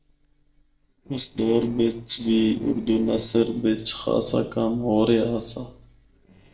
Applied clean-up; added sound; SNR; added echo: neural separator model SepFormer DNS4.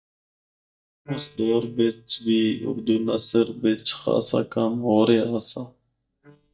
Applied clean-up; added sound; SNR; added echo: neural mask model DeepFilterNet 3.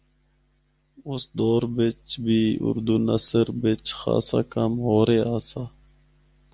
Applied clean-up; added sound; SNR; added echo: none; none; none; none.